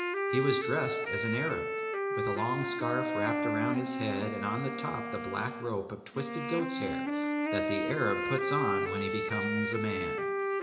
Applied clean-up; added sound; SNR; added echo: none; Wind instrument, woodwind instrument; -1 dB; reverberation time 0.8 s.